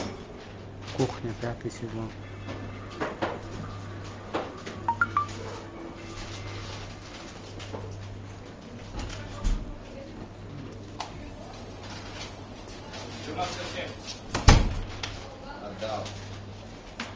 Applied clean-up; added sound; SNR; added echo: none; none; none; none.